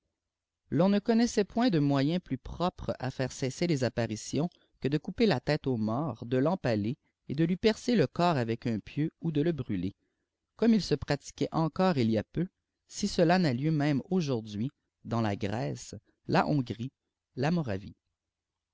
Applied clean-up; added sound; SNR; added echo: none; none; none; none.